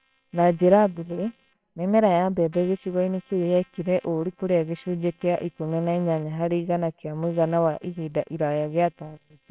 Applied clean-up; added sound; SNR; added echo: neural separator model SepFormer WHAMR!.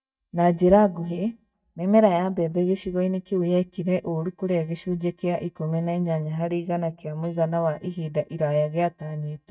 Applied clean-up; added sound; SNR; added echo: neural mask model DeepFilterNet 3.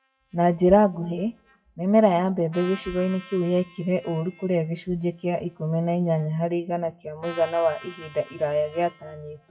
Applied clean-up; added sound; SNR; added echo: classical method WPE with log-MMSE.